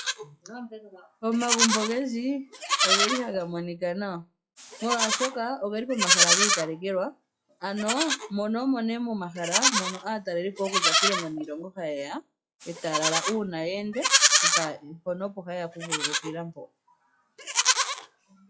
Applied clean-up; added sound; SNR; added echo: classical method log-MMSE.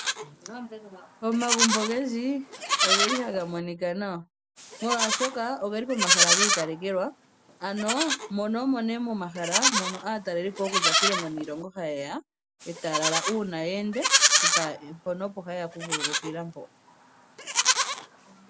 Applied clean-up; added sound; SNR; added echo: none; Livestock, farm animals, working animals; -3 dB; none.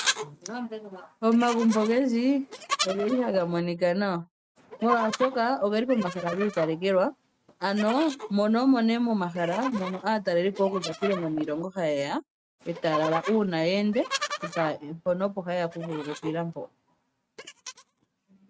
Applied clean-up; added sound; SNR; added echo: neural mask model RNNoise.